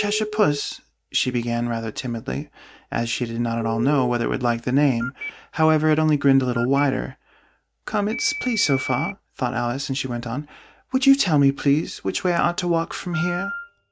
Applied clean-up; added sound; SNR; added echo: neural mask model RNNoise.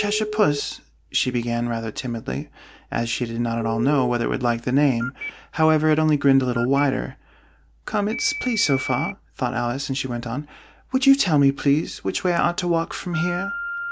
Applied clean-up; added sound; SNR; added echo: none; Telephone; 13 dB; none.